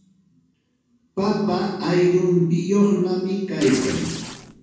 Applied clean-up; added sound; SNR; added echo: none; Tearing; 12 dB; reverberation time 1.1 s.